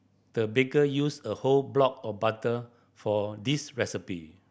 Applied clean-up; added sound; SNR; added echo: none; none; none; none.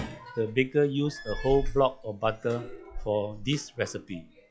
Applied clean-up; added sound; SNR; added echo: classical method log-MMSE.